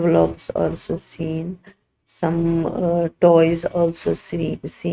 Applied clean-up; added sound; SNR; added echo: neural mask model RNNoise.